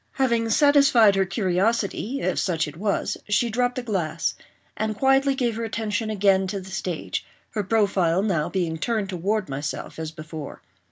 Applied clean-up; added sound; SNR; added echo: none; none; none; none.